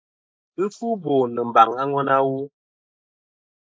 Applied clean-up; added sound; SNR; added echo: neural mask model Resemble Enhance denoiser.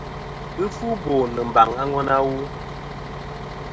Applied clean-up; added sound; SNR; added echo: none; Bus; 9 dB; none.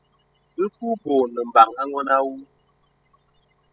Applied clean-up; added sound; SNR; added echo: classical method spectral subtraction.